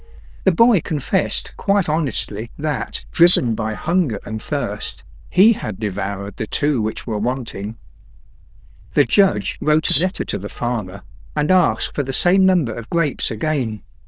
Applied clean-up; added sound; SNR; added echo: neural diffusion model UNIVERSE++.